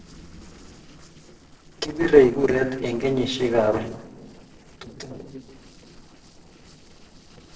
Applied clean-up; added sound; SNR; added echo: neural separator model SepFormer DNS4.